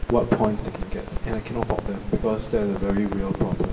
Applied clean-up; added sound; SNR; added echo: none; Crackle; 5 dB; reverberation time 1.0 s.